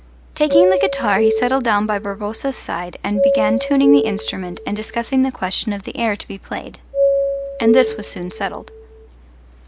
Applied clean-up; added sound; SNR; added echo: none; Doorbell; 0 dB; none.